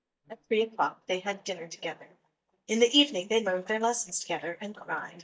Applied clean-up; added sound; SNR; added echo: neural mask model DeepFilterNet 3.